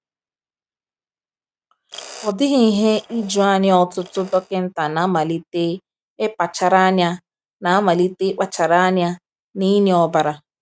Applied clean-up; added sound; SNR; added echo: neural mask model RNNoise.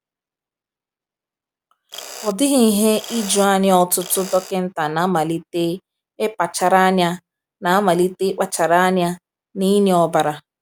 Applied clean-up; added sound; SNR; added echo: none; Mechanisms; 17 dB; none.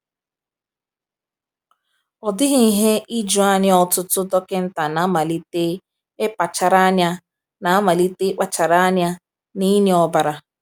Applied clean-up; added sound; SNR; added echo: none; none; none; none.